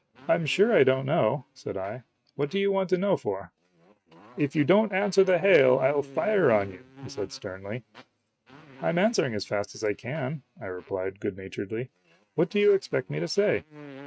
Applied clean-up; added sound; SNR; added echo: neural mask model RNNoise.